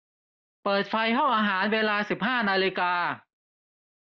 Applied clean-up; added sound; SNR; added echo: none; none; none; none.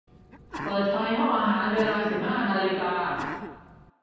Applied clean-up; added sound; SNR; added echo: none; Sneeze; 13 dB; reverberation time 1.2 s.